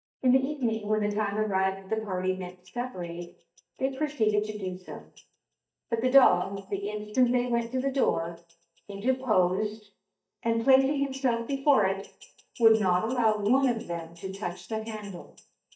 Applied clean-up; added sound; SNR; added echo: neural mask model DeepFilterNet 3.